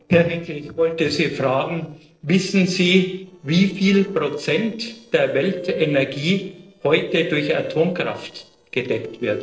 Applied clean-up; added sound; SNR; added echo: neural separator model SepFormer DNS4.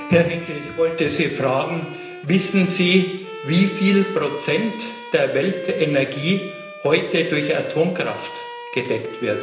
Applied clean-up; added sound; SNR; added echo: none; Bowed string instrument; 13 dB; reverberation time 0.9 s.